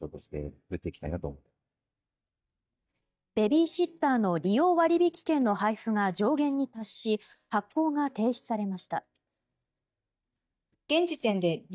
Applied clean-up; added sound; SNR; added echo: neural mask model DeepFilterNet 3.